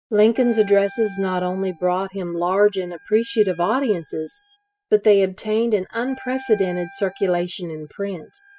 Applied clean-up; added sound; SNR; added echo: classical method spectral subtraction.